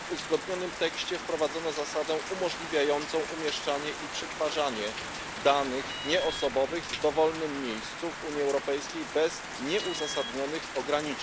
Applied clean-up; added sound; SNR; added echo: none; Rain + Alarm; 7 dB; none.